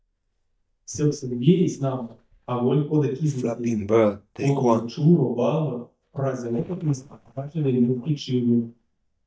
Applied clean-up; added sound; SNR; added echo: neural mask model DeepFilterNet 3.